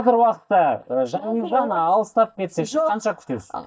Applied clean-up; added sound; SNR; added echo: neural mask model DeepFilterNet 3.